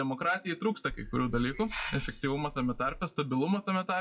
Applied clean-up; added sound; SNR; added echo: classical method WPE with log-MMSE.